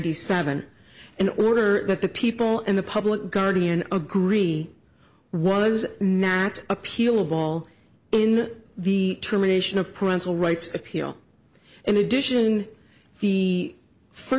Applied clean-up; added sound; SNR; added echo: none; none; none; none.